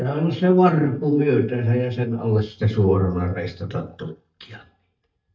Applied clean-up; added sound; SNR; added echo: neural mask model DeepFilterNet 3.